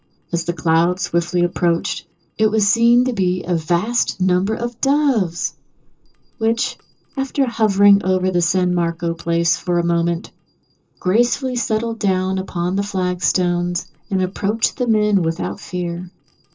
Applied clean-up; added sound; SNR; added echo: neural separator model SepFormer DNS4.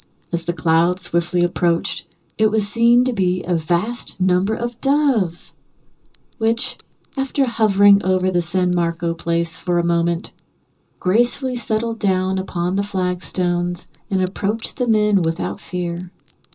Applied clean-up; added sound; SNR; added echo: none; Bell; 14 dB; reverberation time 0.2 s.